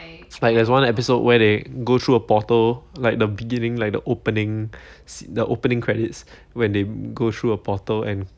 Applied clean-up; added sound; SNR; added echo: none; none; none; none.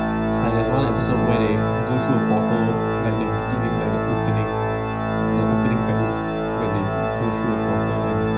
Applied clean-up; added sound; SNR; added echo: none; Organ; -5 dB; reverberation time 0.9 s.